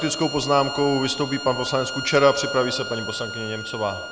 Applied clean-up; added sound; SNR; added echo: none; Bowed string instrument; 9 dB; none.